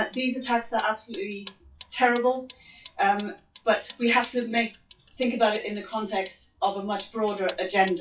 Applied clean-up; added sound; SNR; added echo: classical method WPE with log-MMSE.